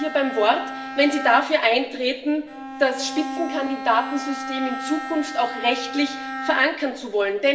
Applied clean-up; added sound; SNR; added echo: none; Bowed string instrument; 9 dB; reverberation time 0.8 s.